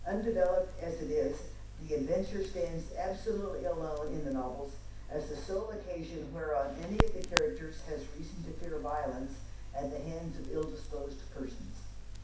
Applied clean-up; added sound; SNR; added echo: none; Crackle; 3 dB; reverberation time 0.6 s.